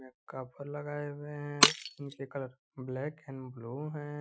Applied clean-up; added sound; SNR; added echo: classical method Wiener filter.